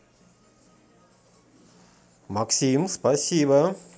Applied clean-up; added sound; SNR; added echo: none; none; none; none.